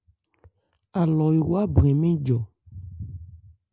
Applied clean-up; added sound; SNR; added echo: none; none; none; none.